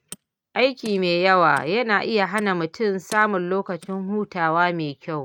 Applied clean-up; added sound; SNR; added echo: neural mask model RNNoise.